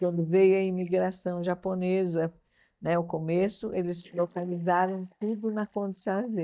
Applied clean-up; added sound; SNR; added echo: neural mask model DeepFilterNet 3.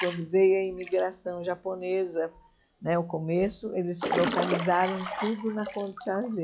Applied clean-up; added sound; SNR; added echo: classical method log-MMSE.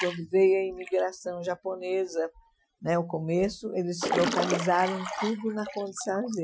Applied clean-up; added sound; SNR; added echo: classical method Wiener filter.